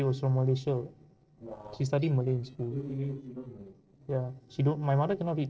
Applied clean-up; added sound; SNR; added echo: neural separator model SepFormer DNS4.